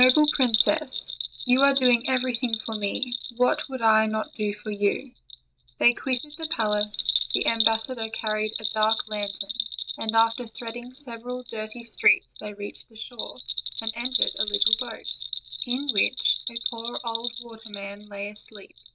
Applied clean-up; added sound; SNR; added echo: none; Bell; 3 dB; none.